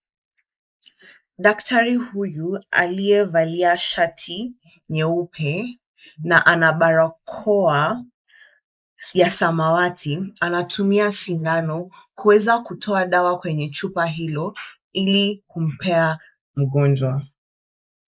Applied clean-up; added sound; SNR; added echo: neural mask model Resemble Enhance denoiser.